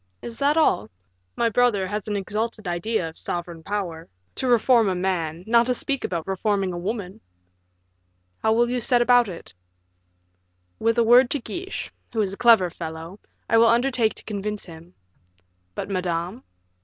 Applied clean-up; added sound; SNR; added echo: none; none; none; none.